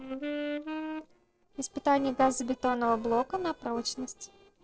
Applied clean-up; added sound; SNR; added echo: neural separator model SepFormer DNS4.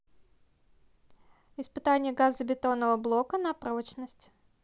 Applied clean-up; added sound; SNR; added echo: none; none; none; none.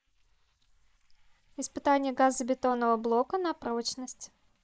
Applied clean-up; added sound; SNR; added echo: neural mask model Resemble Enhance denoiser.